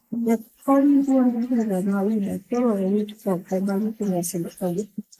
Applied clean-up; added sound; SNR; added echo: neural mask model Resemble Enhance denoiser.